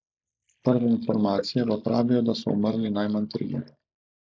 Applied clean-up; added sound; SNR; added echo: neural mask model Resemble Enhance denoiser.